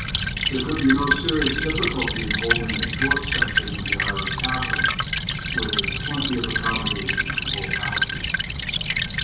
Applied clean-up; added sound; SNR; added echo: none; Stream / Trickle, dribble; -5 dB; reverberation time 0.7 s.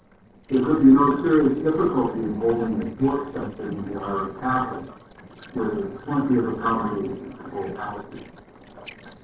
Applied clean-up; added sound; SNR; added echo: neural separator model SepFormer DNS4.